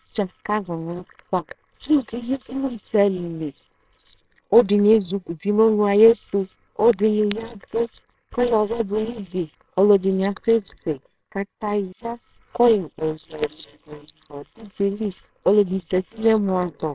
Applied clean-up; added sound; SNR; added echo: neural separator model SepFormer WHAMR!.